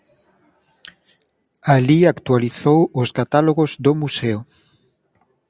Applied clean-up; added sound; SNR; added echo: none; none; none; none.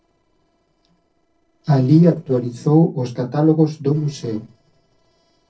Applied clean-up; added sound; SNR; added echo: neural separator model SepFormer DNS4.